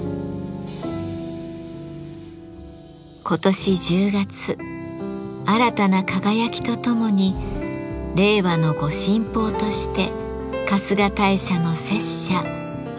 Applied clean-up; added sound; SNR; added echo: none; Fireworks; 17 dB; none.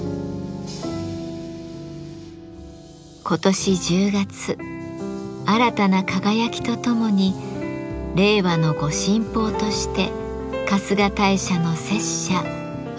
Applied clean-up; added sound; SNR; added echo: none; none; none; none.